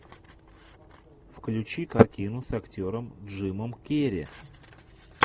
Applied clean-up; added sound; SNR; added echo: none; none; none; none.